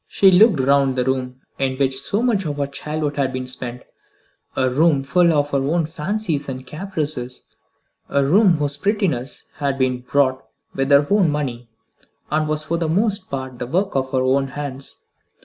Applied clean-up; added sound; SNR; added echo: none; none; none; none.